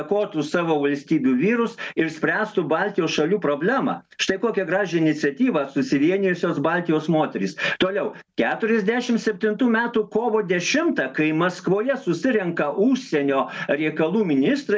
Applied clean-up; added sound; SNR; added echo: none; none; none; none.